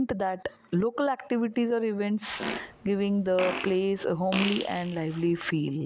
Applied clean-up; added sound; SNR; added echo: none; Fart; 9 dB; none.